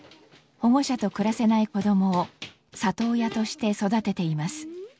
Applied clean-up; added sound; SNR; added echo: none; none; none; none.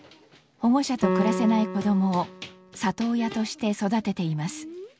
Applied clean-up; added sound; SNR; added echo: none; Piano; 6 dB; none.